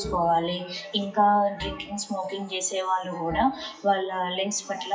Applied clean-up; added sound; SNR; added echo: classical method WPE with log-MMSE.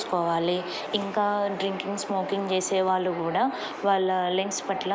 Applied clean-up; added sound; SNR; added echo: none; none; none; none.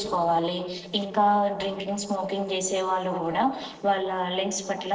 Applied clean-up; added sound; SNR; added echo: neural separator model SepFormer DNS4.